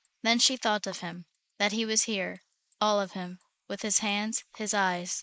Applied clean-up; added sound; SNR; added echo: neural mask model Resemble Enhance denoiser.